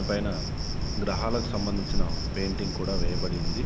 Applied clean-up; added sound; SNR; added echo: none; Cricket; -4 dB; none.